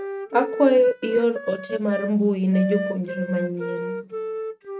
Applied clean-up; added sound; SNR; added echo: neural mask model RNNoise.